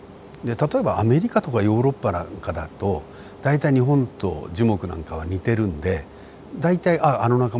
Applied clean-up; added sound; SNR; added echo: none; none; none; none.